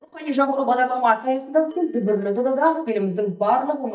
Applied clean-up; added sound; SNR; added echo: neural mask model DeepFilterNet 3.